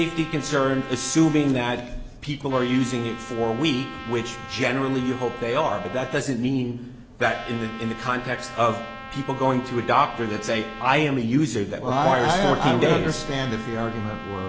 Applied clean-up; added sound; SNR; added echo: none; Trumpet; 15 dB; none.